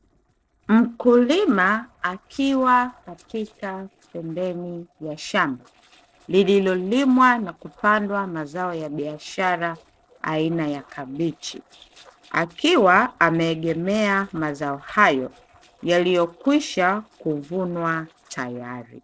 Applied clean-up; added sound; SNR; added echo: neural separator model SepFormer DNS4.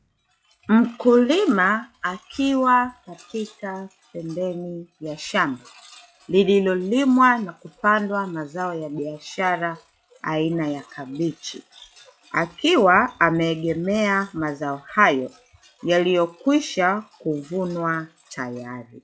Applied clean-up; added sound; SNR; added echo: classical method log-MMSE.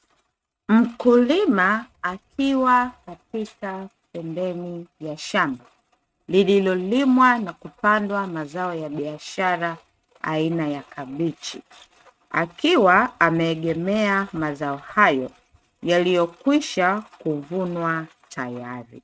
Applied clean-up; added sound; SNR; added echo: neural mask model RNNoise.